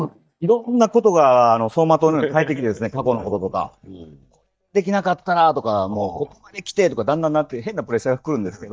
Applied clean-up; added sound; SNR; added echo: neural mask model DeepFilterNet 3.